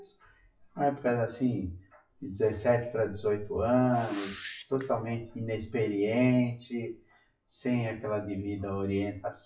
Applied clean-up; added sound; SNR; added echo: classical method WPE with log-MMSE.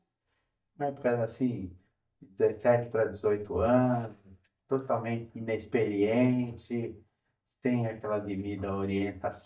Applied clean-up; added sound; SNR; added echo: neural mask model DeepFilterNet 3.